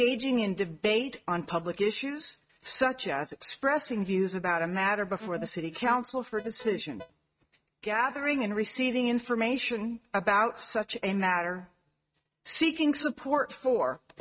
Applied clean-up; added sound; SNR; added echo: neural mask model RNNoise.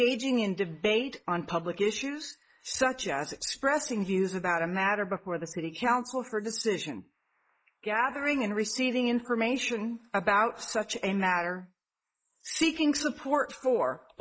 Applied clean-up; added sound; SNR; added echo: neural mask model Resemble Enhance denoiser.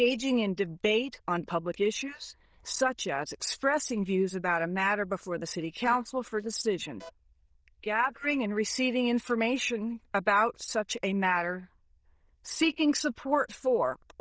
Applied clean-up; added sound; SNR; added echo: neural diffusion model UNIVERSE++.